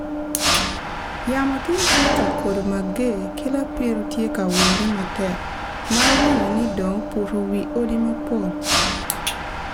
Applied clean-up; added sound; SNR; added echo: none; Mechanisms; -1 dB; none.